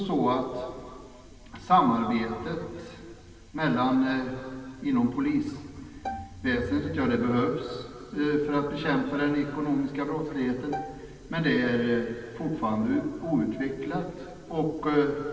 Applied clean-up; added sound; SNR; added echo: none; Bowed string instrument; 12 dB; reverberation time 2.3 s.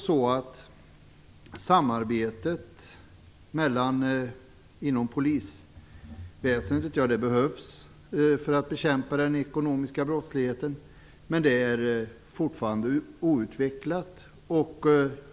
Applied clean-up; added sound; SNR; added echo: none; none; none; none.